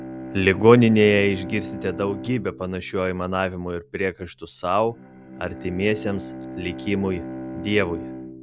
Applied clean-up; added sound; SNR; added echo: none; Bowed string instrument; 13 dB; none.